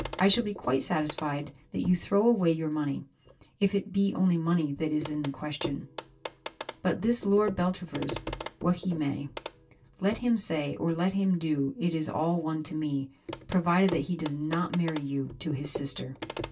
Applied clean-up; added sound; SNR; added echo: none; Clock; 13 dB; reverberation time 0.1 s.